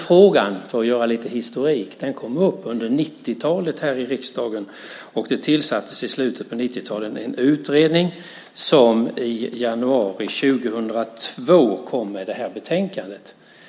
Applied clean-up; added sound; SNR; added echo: none; none; none; none.